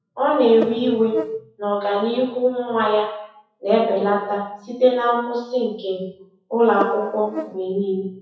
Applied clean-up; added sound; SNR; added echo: classical method WPE with log-MMSE.